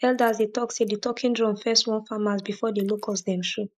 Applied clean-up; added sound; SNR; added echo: neural mask model Resemble Enhance denoiser.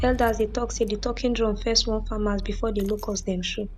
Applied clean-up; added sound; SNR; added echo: none; Rattle / Engine starting / Car; 7 dB; none.